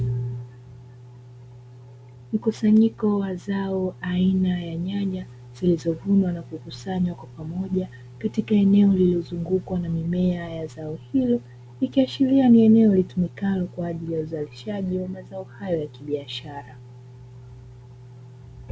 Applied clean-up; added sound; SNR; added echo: none; none; none; none.